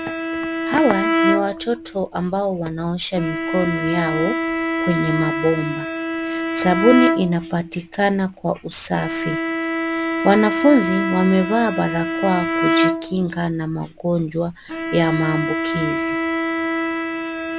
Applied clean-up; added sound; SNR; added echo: none; Bowed string instrument; 2 dB; none.